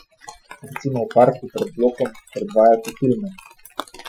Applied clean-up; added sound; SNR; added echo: classical method Wiener filter.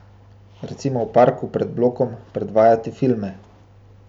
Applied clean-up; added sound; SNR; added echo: none; none; none; none.